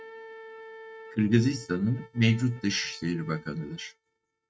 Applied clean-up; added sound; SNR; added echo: neural mask model RNNoise.